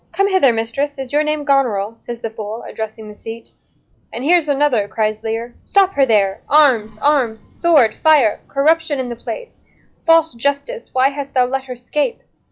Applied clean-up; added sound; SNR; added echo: classical method log-MMSE.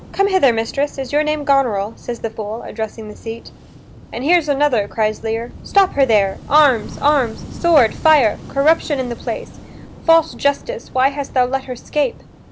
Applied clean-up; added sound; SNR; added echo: none; Waves, surf / Wind; 17 dB; none.